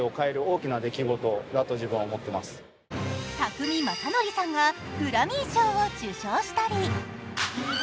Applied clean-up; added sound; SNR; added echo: none; none; none; none.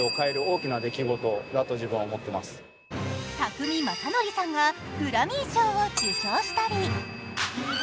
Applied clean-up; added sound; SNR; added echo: none; Bell; 10 dB; none.